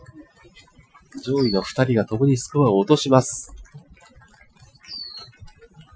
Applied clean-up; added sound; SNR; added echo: classical method Wiener filter.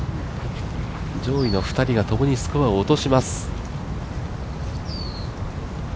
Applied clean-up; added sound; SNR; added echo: none; none; none; none.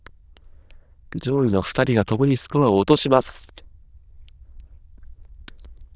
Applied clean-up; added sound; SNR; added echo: neural diffusion model UNIVERSE++.